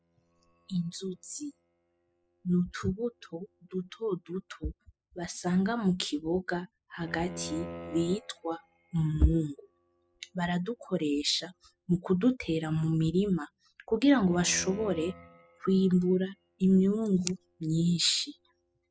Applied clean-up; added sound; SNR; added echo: classical method spectral subtraction.